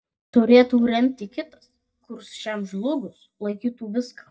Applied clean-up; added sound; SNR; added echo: neural mask model DeepFilterNet 3.